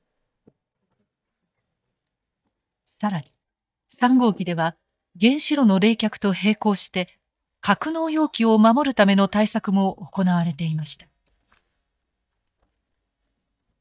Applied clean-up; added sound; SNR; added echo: neural mask model DeepFilterNet 3.